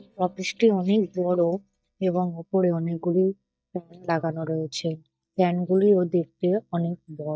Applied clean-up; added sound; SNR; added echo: neural mask model DeepFilterNet 3.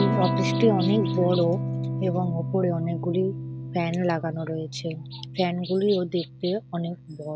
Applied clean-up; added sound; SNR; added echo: none; Electric guitar / Strum; 3 dB; none.